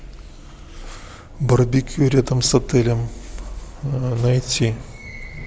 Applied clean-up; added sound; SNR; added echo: none; none; none; none.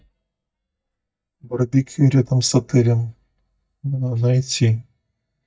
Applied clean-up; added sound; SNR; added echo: neural mask model DeepFilterNet 3.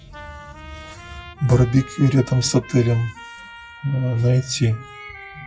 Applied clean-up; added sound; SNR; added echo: classical method WPE with log-MMSE.